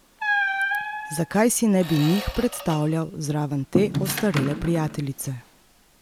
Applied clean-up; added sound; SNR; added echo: none; Squeak; 5 dB; none.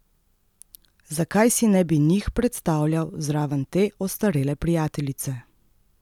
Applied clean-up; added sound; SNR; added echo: none; none; none; none.